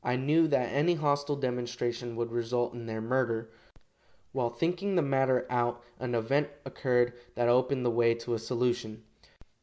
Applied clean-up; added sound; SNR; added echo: none; none; none; none.